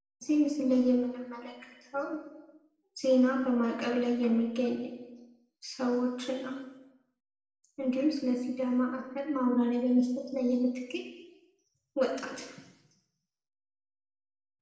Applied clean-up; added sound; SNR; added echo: none; none; none; reverberation time 1.0 s.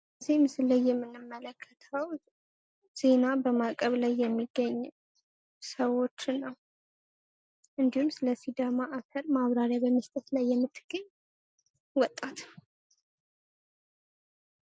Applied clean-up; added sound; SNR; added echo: none; none; none; none.